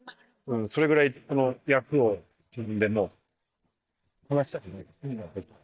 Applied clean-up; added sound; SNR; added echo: neural mask model DeepFilterNet 3.